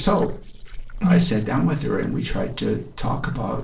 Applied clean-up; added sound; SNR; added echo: neural separator model SepFormer DNS4.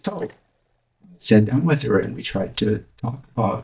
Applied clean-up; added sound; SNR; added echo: neural mask model DeepFilterNet 3.